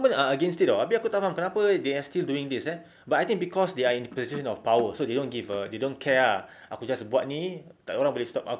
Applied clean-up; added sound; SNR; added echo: none; none; none; none.